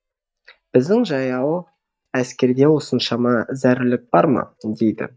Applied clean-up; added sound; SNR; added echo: neural mask model DeepFilterNet 3.